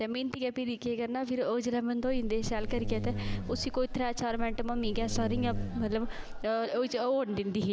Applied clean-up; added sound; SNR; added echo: none; Buzz; 2 dB; none.